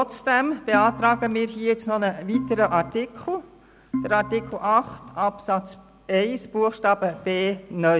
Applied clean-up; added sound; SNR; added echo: none; Organ; 9 dB; none.